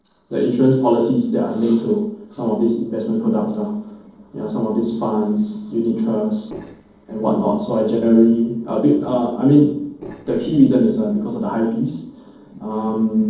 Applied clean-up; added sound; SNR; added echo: neural separator model SepFormer DNS4.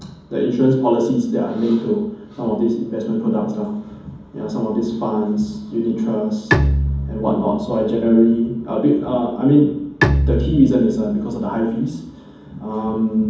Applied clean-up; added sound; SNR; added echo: none; Bowed string instrument; 4 dB; reverberation time 1.2 s.